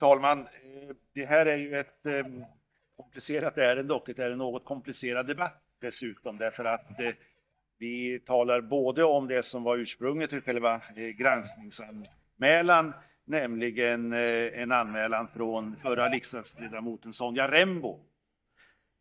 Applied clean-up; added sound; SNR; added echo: neural mask model DeepFilterNet 3.